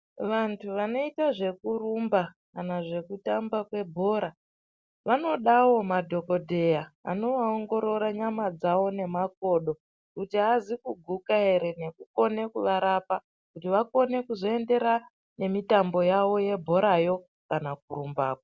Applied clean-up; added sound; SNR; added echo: none; none; none; none.